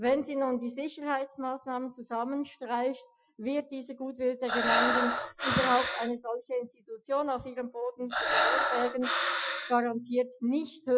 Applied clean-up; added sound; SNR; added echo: classical method Wiener filter.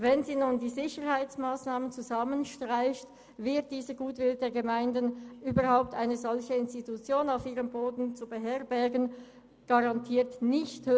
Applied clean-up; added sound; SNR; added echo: none; none; none; none.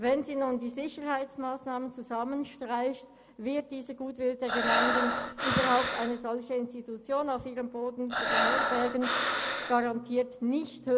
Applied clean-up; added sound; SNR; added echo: none; Breathing; -2 dB; none.